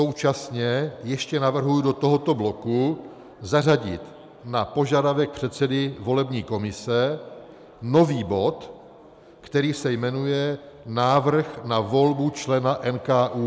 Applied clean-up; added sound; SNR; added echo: none; none; none; none.